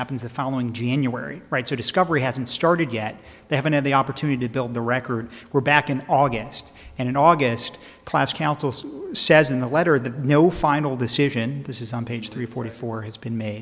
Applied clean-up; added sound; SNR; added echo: none; none; none; none.